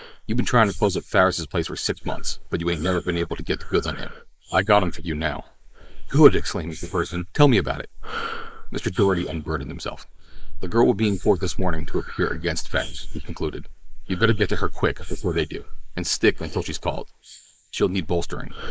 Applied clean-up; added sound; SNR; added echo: neural mask model Resemble Enhance denoiser.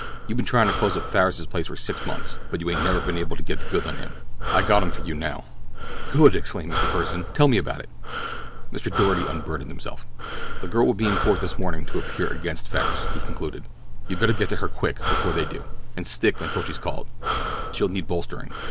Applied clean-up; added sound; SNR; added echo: none; Breathing; -2 dB; none.